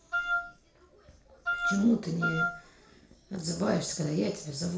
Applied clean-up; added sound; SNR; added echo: none; Wind instrument, woodwind instrument; 0 dB; reverberation time 0.5 s.